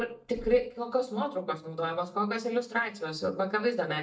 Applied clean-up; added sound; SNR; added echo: neural mask model DeepFilterNet 3.